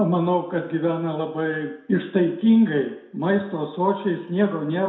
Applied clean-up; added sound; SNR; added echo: none; none; none; reverberation time 0.6 s.